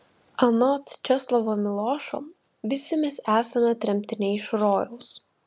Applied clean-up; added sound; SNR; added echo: none; none; none; none.